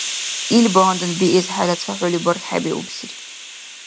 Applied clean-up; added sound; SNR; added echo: none; Hiss; 9 dB; none.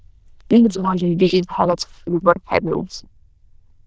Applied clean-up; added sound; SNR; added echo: neural diffusion model UNIVERSE++.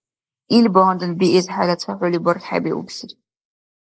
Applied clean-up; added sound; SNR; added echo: neural mask model Resemble Enhance denoiser.